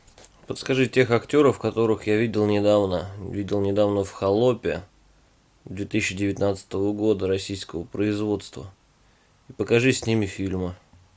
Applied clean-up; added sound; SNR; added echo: none; none; none; none.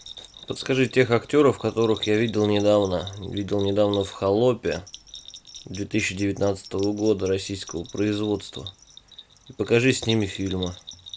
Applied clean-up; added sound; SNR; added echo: none; Bell; 17 dB; none.